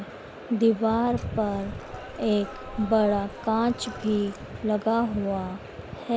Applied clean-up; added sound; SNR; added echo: none; Liquid; 19 dB; none.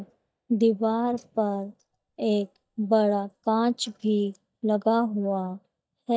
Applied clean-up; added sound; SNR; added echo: neural mask model DeepFilterNet 3.